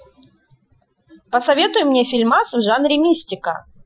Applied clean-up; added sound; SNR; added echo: classical method Wiener filter.